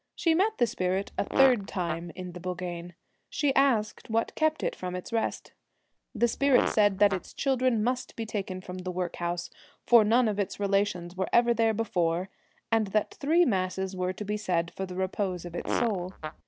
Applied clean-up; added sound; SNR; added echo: none; Fart; 8 dB; none.